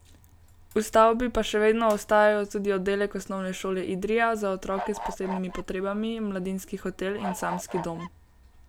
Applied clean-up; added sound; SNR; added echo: none; Bird / Fowl; 9 dB; none.